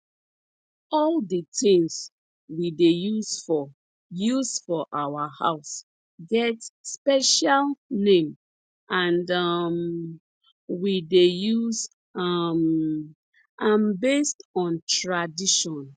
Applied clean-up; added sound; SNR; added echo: none; none; none; none.